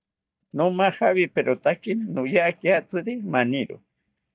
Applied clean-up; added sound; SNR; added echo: neural mask model DeepFilterNet 3.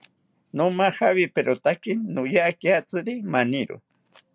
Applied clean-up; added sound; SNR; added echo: none; none; none; none.